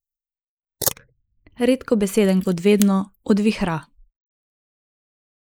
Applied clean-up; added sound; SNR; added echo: neural mask model Resemble Enhance denoiser.